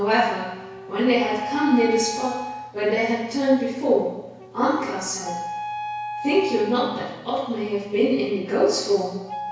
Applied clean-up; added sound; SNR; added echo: none; Wind instrument, woodwind instrument; 12 dB; reverberation time 1.1 s.